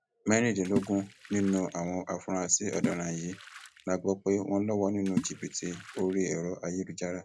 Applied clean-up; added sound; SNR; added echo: none; Water / Splash, splatter; 9 dB; none.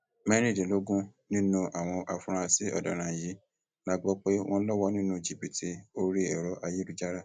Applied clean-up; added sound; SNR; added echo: none; none; none; none.